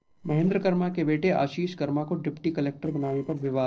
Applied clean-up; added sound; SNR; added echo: neural separator model SepFormer DNS4.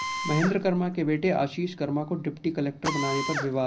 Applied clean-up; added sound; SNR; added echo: none; Drill; 8 dB; reverberation time 0.5 s.